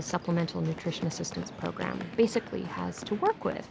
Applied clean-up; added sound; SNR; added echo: none; Run; 12 dB; none.